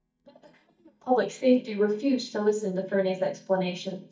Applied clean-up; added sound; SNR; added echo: neural mask model DeepFilterNet 3.